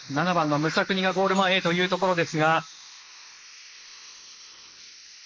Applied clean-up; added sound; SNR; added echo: neural mask model Resemble Enhance denoiser.